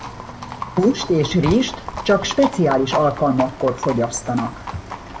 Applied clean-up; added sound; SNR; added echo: none; Livestock, farm animals, working animals; 10 dB; reverberation time 0.7 s.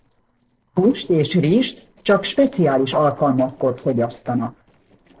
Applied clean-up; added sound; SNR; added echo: neural separator model SepFormer DNS4.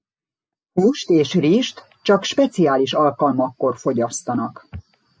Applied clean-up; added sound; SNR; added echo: none; none; none; none.